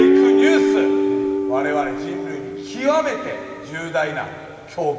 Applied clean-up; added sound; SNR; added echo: none; Guitar; -5 dB; reverberation time 2.5 s.